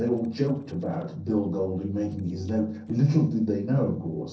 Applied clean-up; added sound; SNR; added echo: neural separator model SepFormer DNS4.